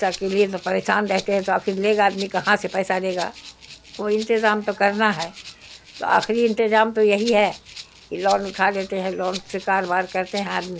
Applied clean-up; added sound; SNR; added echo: none; Rattle (instrument); 18 dB; none.